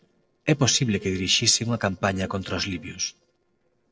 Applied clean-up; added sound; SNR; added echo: neural separator model SepFormer DNS4.